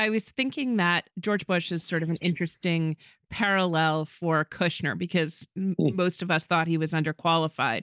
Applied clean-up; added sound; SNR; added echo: neural mask model Resemble Enhance denoiser.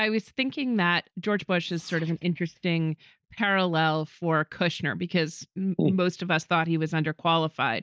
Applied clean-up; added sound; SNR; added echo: neural mask model DeepFilterNet 3.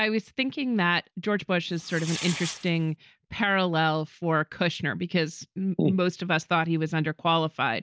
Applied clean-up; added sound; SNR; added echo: none; Fireworks; 12 dB; none.